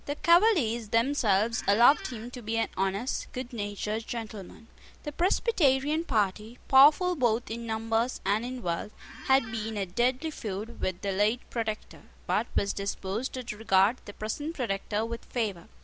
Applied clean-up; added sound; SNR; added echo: none; Squeak; 16 dB; none.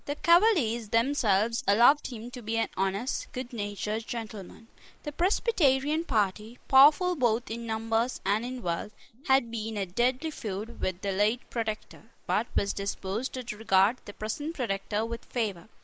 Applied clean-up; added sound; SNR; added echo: neural mask model Resemble Enhance denoiser.